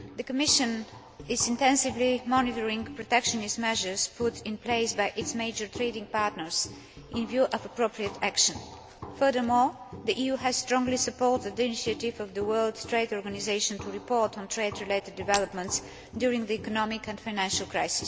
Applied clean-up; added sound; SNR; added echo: none; Shatter + Walk, footsteps; 15 dB; none.